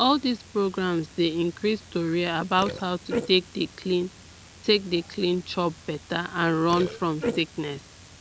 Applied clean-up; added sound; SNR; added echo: none; Burping, eructation + Burping, eructation; 12 dB; none.